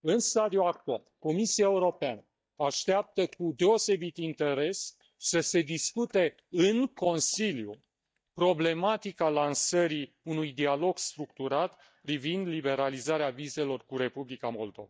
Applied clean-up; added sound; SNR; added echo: neural mask model DeepFilterNet 3.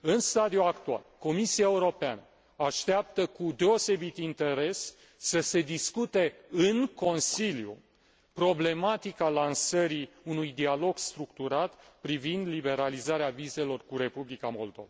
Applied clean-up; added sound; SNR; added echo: none; none; none; none.